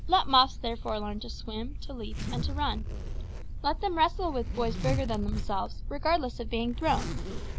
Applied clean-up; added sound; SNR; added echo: none; Zipper (clothing); 3 dB; none.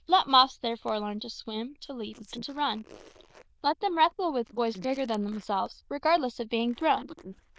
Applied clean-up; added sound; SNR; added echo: neural diffusion model UNIVERSE++.